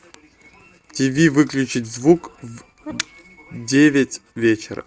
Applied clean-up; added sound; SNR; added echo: none; Camera; 19 dB; none.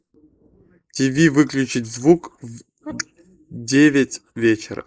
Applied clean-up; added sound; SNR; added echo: neural mask model Resemble Enhance denoiser.